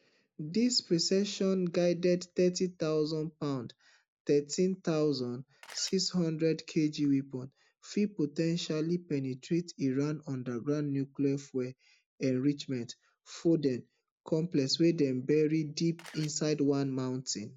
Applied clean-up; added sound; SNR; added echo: none; Camera; 18 dB; none.